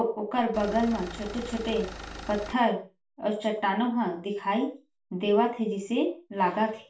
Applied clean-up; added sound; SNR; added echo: none; Engine; 12 dB; reverberation time 0.3 s.